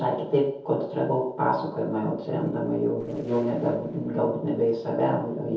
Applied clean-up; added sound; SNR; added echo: neural separator model SepFormer DNS4.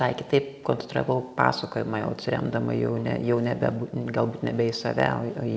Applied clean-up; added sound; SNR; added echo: none; none; none; none.